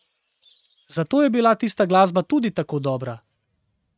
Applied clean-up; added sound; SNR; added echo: neural mask model RNNoise.